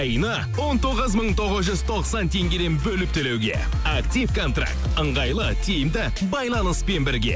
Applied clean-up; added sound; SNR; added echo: none; none; none; none.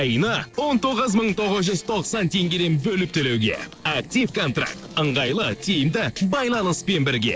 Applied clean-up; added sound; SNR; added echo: neural separator model SepFormer DNS4.